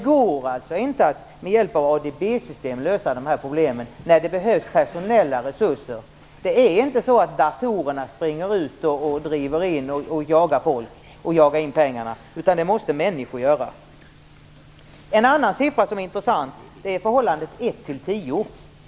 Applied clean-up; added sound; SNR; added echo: none; none; none; none.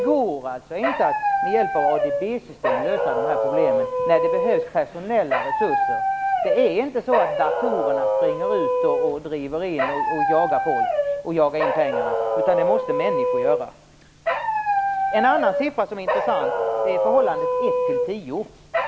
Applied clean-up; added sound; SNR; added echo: none; Dog; -2 dB; none.